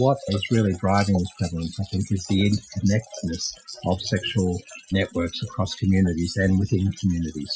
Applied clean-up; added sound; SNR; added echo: classical method Wiener filter.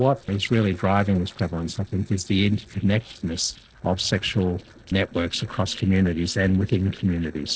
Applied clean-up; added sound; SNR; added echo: neural separator model SepFormer DNS4.